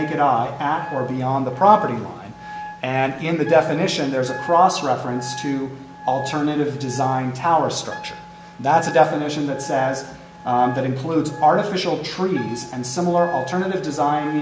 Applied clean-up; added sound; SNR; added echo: none; Wind instrument, woodwind instrument; 15 dB; none.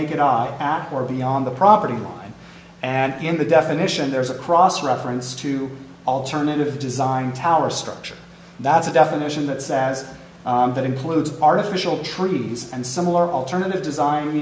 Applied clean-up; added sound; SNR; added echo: none; none; none; none.